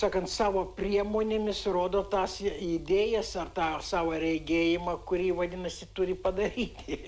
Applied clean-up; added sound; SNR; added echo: none; none; none; none.